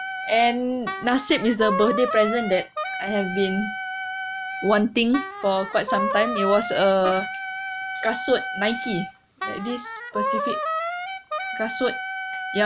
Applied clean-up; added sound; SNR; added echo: none; Wind instrument, woodwind instrument; 5 dB; none.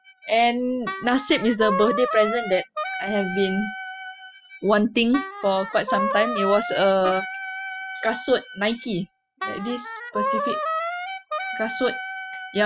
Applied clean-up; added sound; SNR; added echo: classical method spectral subtraction.